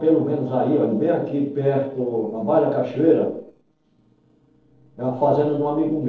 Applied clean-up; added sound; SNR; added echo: neural separator model SepFormer DNS4.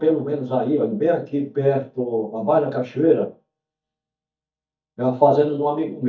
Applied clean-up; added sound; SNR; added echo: neural mask model DeepFilterNet 3.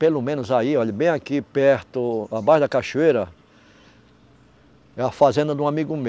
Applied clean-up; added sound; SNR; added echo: none; none; none; none.